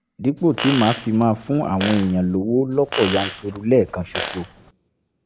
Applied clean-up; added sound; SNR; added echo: none; Fart; 10 dB; none.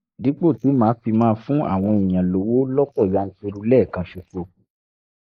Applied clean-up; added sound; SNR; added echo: neural mask model Resemble Enhance denoiser.